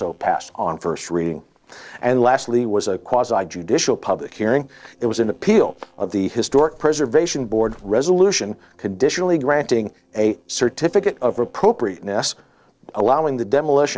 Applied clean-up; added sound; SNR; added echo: neural separator model SepFormer DNS4.